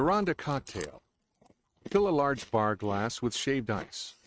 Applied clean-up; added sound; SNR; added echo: neural mask model RNNoise.